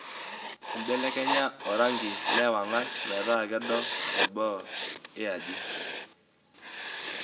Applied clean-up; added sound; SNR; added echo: none; Writing; 2 dB; reverberation time 1.0 s.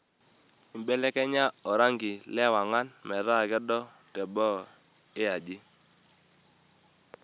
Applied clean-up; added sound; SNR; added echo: none; none; none; none.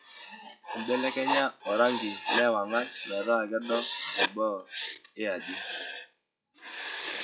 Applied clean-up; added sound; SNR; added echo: classical method WPE with log-MMSE.